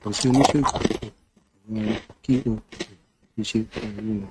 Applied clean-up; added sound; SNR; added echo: neural mask model RNNoise.